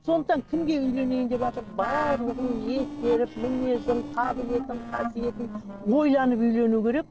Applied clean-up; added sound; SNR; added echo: neural separator model SepFormer DNS4.